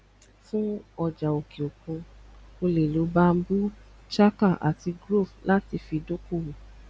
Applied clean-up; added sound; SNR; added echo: none; none; none; none.